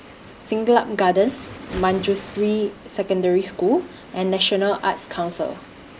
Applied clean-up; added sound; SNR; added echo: none; Waves, surf; 19 dB; none.